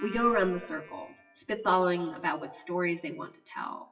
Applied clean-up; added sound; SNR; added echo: classical method WPE with log-MMSE.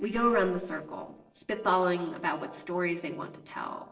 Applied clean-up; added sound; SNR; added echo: neural separator model SepFormer DNS4.